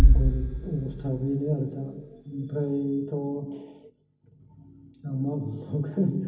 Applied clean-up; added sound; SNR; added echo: none; Bass drum; -2 dB; reverberation time 0.3 s.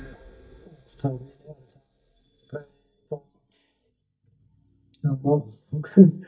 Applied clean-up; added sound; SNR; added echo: neural mask model DeepFilterNet 3.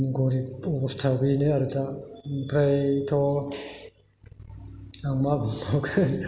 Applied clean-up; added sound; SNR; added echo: none; none; none; none.